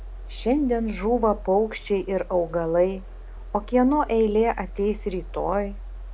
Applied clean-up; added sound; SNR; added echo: none; Mechanisms; 12 dB; none.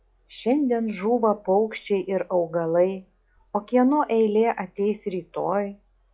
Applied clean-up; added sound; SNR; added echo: classical method log-MMSE.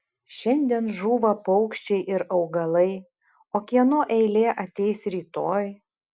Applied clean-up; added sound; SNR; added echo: none; none; none; none.